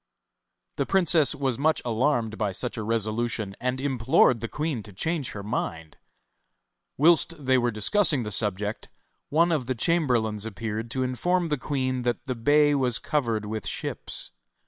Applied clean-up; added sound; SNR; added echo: neural separator model SepFormer WHAM!.